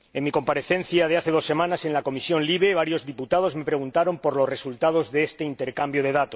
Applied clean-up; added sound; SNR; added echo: none; none; none; none.